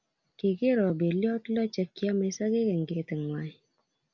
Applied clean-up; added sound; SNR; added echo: none; none; none; none.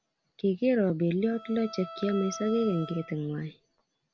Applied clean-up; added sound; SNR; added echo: none; Bowed string instrument; 15 dB; none.